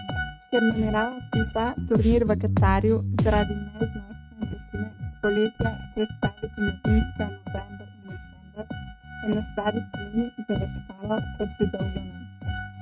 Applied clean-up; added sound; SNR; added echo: neural mask model RNNoise.